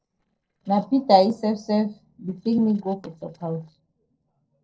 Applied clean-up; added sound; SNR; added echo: neural separator model SepFormer DNS4.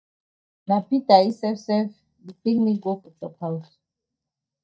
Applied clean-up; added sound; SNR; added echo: neural mask model DeepFilterNet 3.